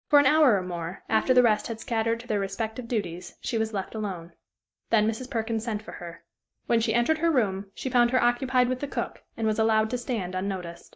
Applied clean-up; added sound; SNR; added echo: neural mask model DeepFilterNet 3.